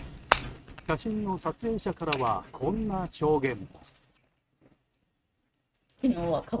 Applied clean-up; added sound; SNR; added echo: neural mask model RNNoise.